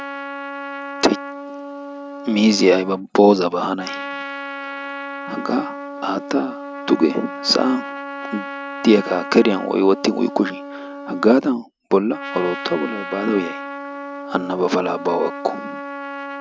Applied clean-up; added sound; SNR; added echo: none; Trumpet; 10 dB; none.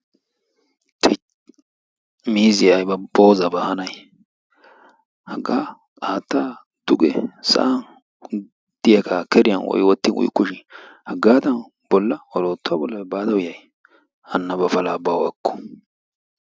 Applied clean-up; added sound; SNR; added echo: none; none; none; none.